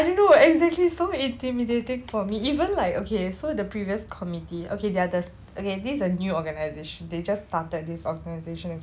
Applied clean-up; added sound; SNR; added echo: none; none; none; none.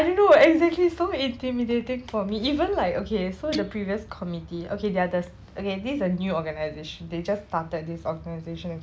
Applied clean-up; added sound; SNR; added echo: none; Guitar; 15 dB; none.